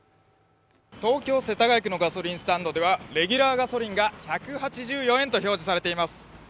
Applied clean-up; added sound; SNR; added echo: none; none; none; none.